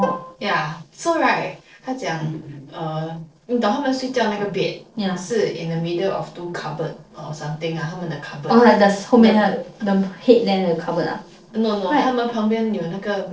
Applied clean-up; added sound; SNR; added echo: neural separator model SepFormer DNS4.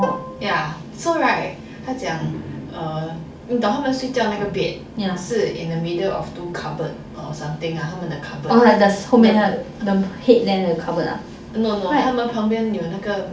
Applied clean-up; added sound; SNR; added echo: none; Plucked string instrument; 11 dB; reverberation time 0.4 s.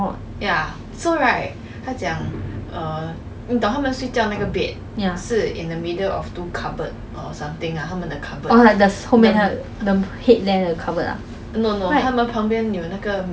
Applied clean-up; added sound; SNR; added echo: none; none; none; none.